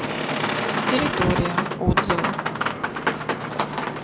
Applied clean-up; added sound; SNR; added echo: none; Boat, Water vehicle; -3 dB; none.